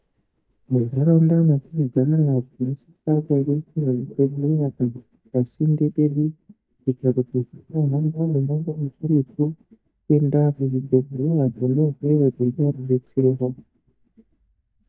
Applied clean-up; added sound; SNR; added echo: neural mask model DeepFilterNet 3.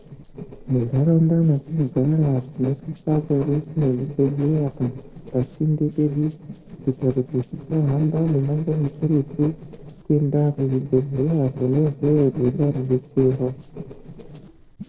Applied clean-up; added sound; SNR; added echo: neural separator model SepFormer DNS4.